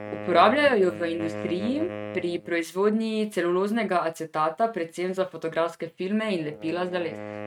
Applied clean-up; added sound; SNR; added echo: neural mask model RNNoise.